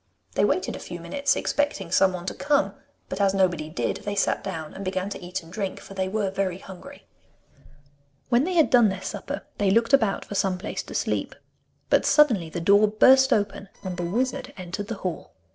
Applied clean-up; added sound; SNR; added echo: neural separator model SepFormer DNS4.